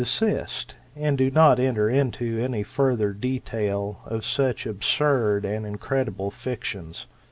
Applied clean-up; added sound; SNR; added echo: none; none; none; none.